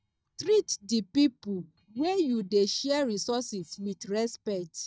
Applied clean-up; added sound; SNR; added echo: neural mask model DeepFilterNet 3.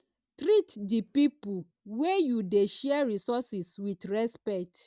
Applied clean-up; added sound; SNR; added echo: none; none; none; none.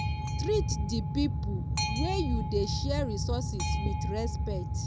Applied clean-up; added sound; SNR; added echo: none; Boat, Water vehicle; -4 dB; none.